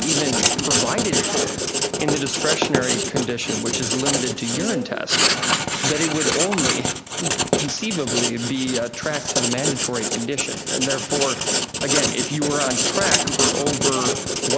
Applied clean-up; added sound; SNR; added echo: none; Writing; -4 dB; none.